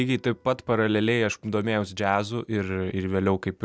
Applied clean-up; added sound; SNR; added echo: none; none; none; none.